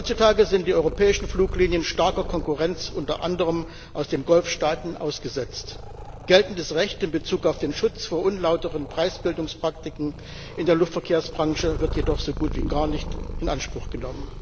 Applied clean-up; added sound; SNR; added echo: none; Purr; 9 dB; none.